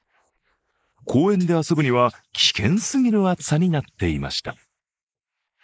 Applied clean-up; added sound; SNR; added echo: neural mask model Resemble Enhance denoiser.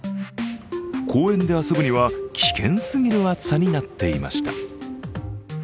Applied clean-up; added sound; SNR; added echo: none; none; none; none.